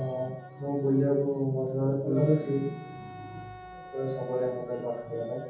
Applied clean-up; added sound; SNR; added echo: none; Wind instrument, woodwind instrument; 19 dB; reverberation time 0.6 s.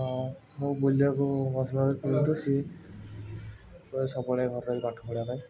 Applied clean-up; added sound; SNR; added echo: none; none; none; none.